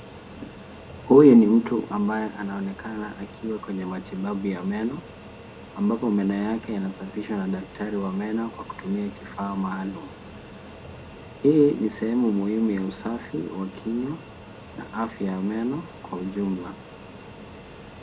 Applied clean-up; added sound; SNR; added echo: none; Fixed-wing aircraft, airplane; 17 dB; none.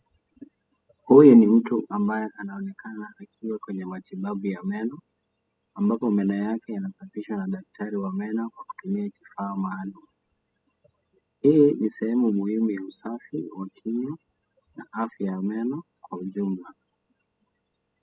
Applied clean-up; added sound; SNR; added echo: classical method spectral subtraction.